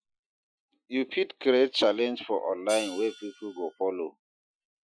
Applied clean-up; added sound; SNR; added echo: classical method Wiener filter.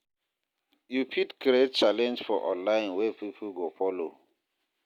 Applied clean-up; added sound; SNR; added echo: none; none; none; none.